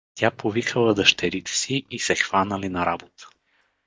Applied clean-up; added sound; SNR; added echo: neural mask model DeepFilterNet 3.